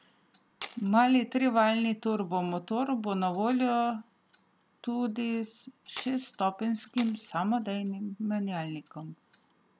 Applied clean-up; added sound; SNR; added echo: none; Tools; 13 dB; none.